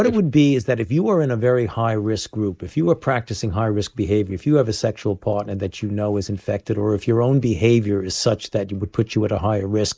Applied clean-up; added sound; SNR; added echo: neural mask model Resemble Enhance denoiser.